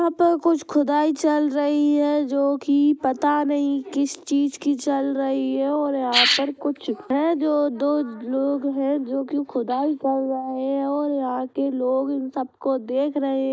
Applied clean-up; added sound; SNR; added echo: neural mask model DeepFilterNet 3.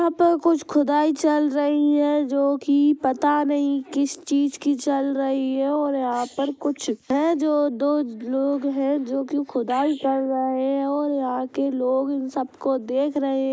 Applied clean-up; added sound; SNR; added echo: neural mask model Resemble Enhance denoiser.